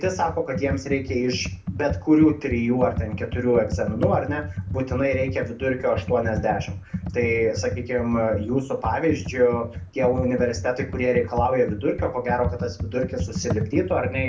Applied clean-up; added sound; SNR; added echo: none; Computer keyboard; 7 dB; reverberation time 0.3 s.